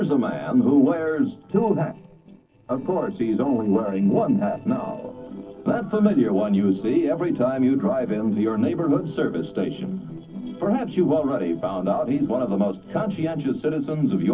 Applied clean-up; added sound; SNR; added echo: neural separator model SepFormer DNS4.